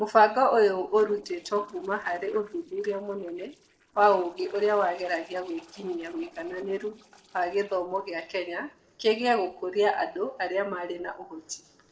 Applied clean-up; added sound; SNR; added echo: neural separator model SepFormer DNS4.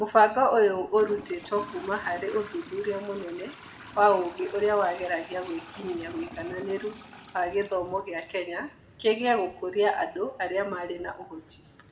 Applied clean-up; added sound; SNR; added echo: none; Trickle, dribble / Toilet flush; 19 dB; reverberation time 0.6 s.